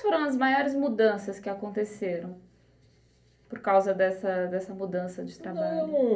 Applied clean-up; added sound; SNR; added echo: none; none; none; reverberation time 0.3 s.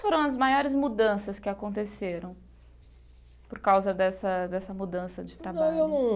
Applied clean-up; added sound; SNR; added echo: none; none; none; none.